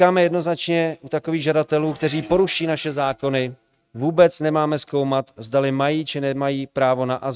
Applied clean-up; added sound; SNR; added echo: neural mask model RNNoise.